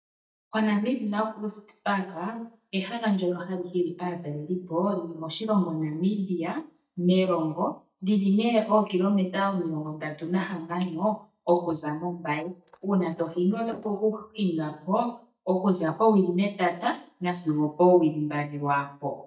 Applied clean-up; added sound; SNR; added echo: neural mask model DeepFilterNet 3.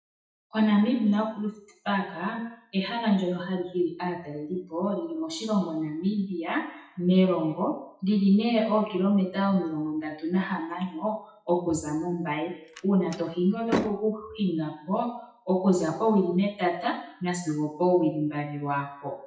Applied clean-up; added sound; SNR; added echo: classical method WPE with log-MMSE.